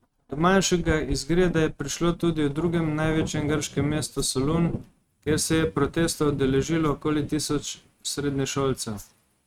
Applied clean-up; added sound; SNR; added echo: neural mask model RNNoise.